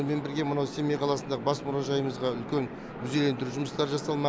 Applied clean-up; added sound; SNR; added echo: none; none; none; none.